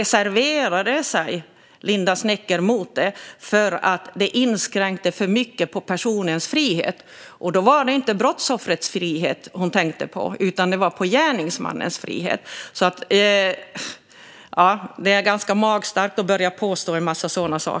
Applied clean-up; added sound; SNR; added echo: none; none; none; none.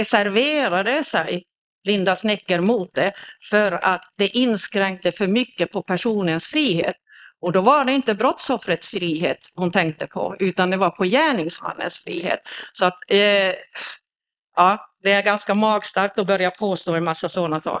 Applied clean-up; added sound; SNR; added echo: neural mask model Resemble Enhance denoiser.